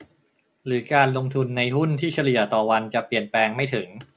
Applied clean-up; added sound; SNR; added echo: none; none; none; none.